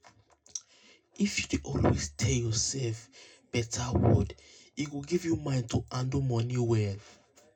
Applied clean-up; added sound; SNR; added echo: none; none; none; reverberation time 0.2 s.